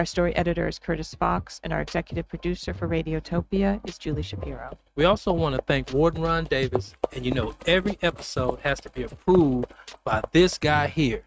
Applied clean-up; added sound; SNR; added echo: neural mask model RNNoise.